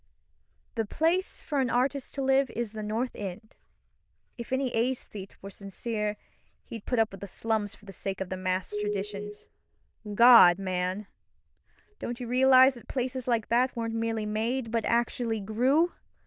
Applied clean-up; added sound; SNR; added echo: neural diffusion model UNIVERSE++.